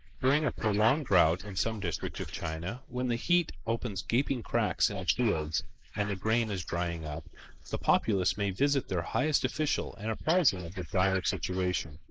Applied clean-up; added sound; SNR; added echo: neural mask model Resemble Enhance denoiser.